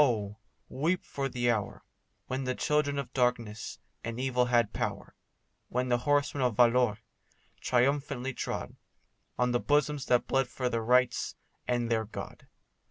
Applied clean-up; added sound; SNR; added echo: none; none; none; none.